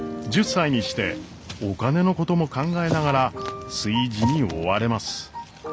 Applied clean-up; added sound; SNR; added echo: none; none; none; none.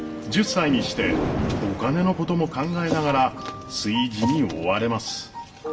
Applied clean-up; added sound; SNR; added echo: none; Thunder; 9 dB; reverberation time 0.5 s.